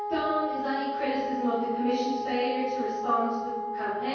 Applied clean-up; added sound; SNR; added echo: none; Wind instrument, woodwind instrument; 3 dB; reverberation time 1.3 s.